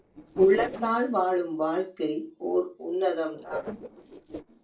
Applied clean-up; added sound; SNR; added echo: neural separator model SepFormer DNS4.